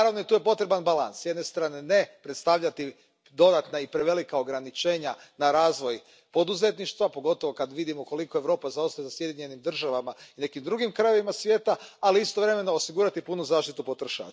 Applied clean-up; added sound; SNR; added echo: none; none; none; none.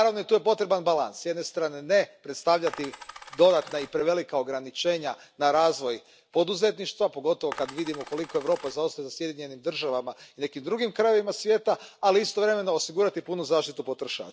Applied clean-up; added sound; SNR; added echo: none; Coin (dropping); 16 dB; none.